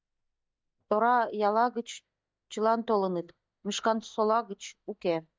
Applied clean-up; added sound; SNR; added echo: neural mask model DeepFilterNet 3.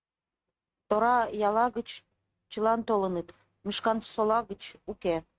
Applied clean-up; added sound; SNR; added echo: neural mask model RNNoise.